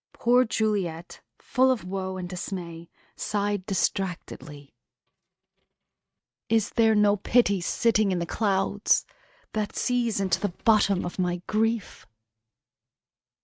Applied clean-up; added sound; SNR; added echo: neural mask model RNNoise.